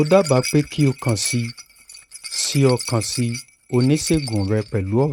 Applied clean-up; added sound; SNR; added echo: neural mask model RNNoise.